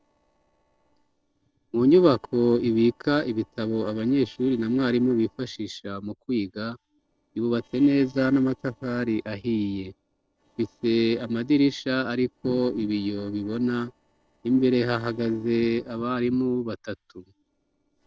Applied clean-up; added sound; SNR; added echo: neural separator model SepFormer DNS4.